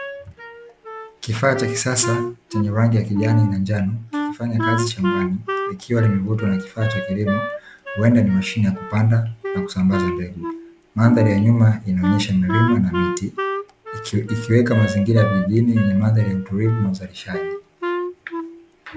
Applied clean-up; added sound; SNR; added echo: none; Wind instrument, woodwind instrument; 9 dB; none.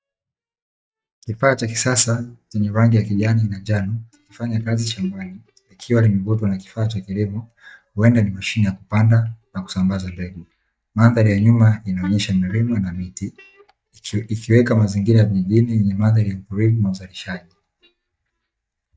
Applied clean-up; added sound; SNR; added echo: neural mask model DeepFilterNet 3.